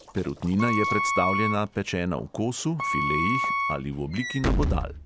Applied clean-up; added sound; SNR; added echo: none; Walk, footsteps / Slam + Wind instrument, woodwind instrument; 1 dB; none.